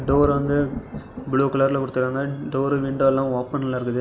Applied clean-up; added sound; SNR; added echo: none; Thunder; 13 dB; none.